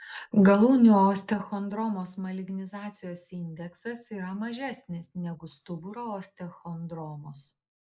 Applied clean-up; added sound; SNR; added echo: neural mask model Resemble Enhance denoiser.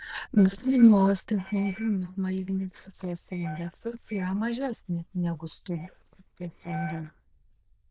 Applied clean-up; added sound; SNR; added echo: neural diffusion model UNIVERSE++.